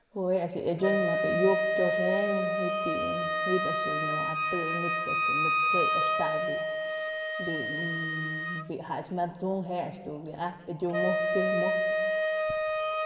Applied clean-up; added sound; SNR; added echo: none; Wind instrument, woodwind instrument; -3 dB; reverberation time 1.4 s.